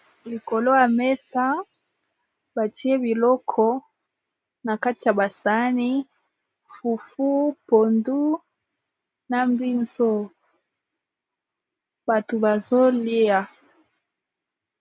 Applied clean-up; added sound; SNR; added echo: none; none; none; none.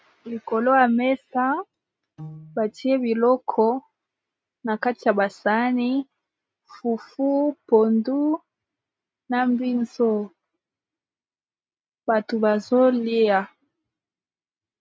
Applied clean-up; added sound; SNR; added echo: neural mask model RNNoise.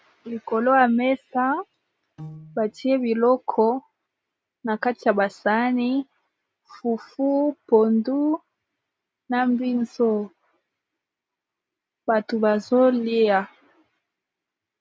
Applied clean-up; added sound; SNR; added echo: none; Piano; 18 dB; none.